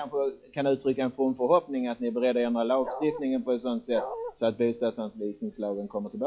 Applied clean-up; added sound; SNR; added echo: classical method log-MMSE.